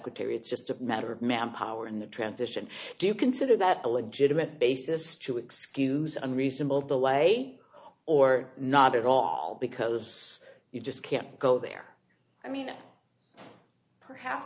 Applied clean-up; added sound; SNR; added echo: none; none; none; none.